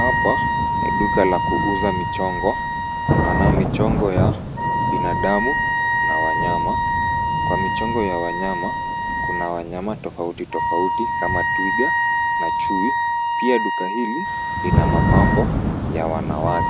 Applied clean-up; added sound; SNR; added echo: none; Wind instrument, woodwind instrument + Thunder / Rain; -5 dB; none.